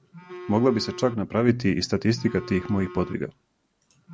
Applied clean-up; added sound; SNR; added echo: none; Telephone; 17 dB; none.